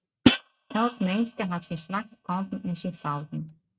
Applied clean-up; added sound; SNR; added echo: neural mask model RNNoise.